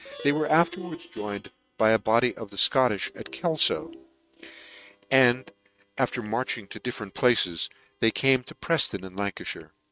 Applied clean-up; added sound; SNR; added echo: neural mask model RNNoise.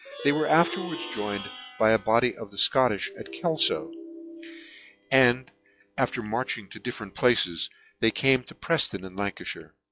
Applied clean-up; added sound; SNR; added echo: classical method log-MMSE.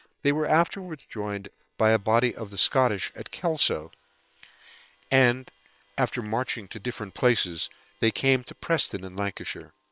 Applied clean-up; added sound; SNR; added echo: neural separator model SepFormer WHAM!.